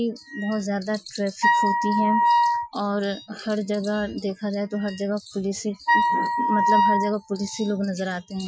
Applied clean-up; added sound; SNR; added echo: classical method Wiener filter.